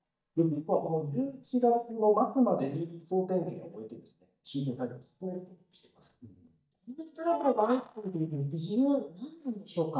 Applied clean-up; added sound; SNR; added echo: neural mask model DeepFilterNet 3.